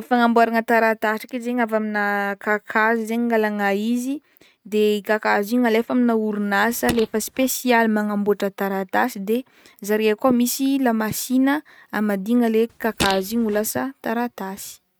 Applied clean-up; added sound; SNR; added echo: neural mask model RNNoise.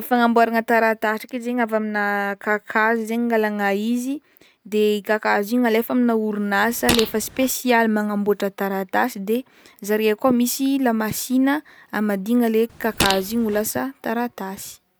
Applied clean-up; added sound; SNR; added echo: none; Fart; 6 dB; none.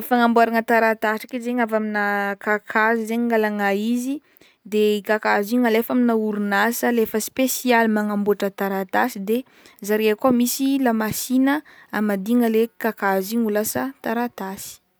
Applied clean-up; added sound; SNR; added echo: none; none; none; none.